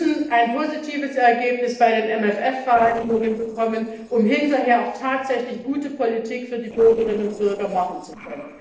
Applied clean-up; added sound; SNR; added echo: neural separator model SepFormer DNS4.